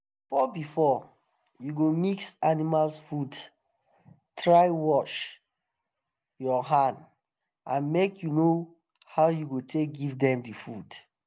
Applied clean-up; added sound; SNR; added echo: none; none; none; none.